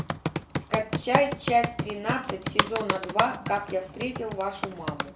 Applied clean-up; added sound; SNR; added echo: none; Computer keyboard; 1 dB; none.